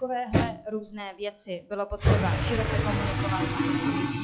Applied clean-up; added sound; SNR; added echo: classical method log-MMSE.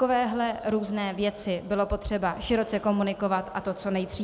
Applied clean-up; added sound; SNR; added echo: none; none; none; none.